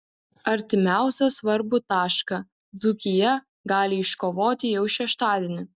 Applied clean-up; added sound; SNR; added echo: none; none; none; none.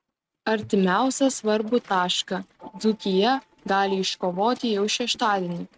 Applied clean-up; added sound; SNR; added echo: neural mask model RNNoise.